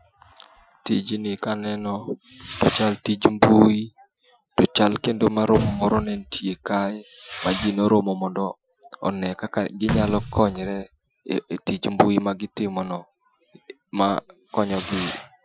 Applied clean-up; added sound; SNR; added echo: classical method Wiener filter.